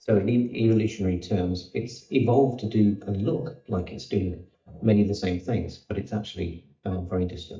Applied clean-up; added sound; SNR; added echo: neural mask model DeepFilterNet 3.